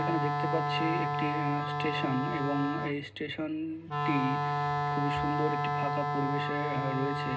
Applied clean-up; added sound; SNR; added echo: none; Wind instrument, woodwind instrument; -2 dB; reverberation time 0.2 s.